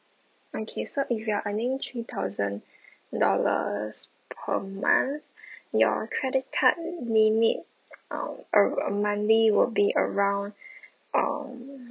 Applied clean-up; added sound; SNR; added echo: none; none; none; none.